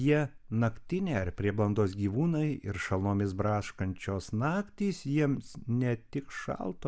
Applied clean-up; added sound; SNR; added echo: none; none; none; none.